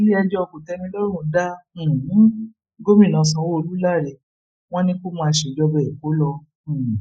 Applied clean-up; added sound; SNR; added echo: neural mask model Resemble Enhance denoiser.